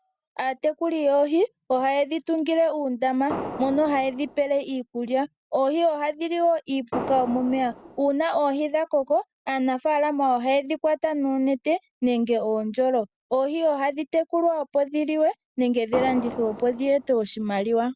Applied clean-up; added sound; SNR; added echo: none; Fireworks; 10 dB; none.